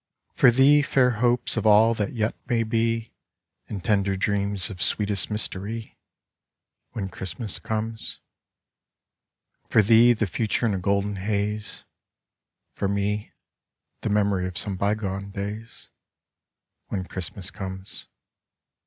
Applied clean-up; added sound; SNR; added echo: none; none; none; none.